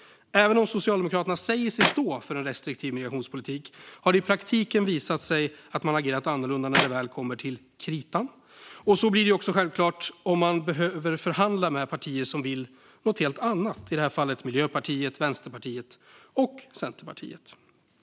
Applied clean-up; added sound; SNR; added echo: none; Clapping; 3 dB; none.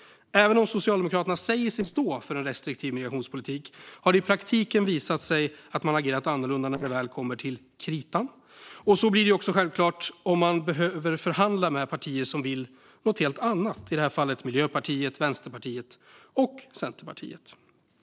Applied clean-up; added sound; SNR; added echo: neural separator model SepFormer DNS4.